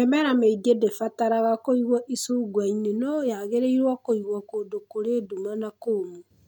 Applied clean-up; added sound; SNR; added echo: none; none; none; none.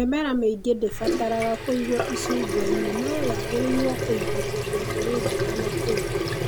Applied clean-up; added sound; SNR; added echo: none; Sink (filling or washing) / Water tap, faucet; 1 dB; none.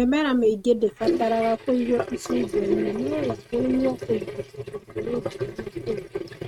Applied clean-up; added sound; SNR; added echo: neural mask model RNNoise.